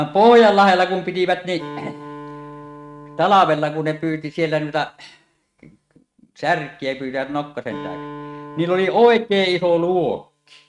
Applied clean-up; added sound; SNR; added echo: neural mask model RNNoise.